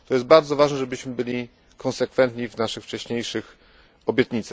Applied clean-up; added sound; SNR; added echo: none; none; none; none.